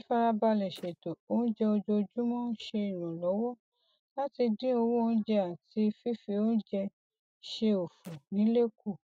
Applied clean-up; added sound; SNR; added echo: neural mask model RNNoise.